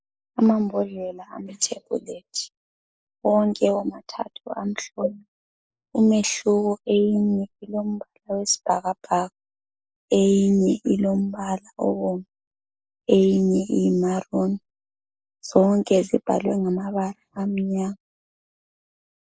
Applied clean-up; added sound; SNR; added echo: neural mask model Resemble Enhance denoiser.